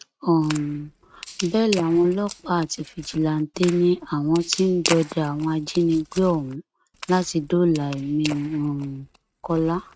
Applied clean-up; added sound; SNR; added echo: neural mask model RNNoise.